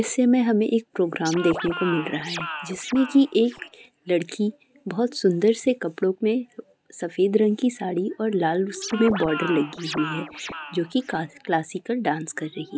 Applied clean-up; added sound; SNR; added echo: none; Scratching (performance technique); 10 dB; none.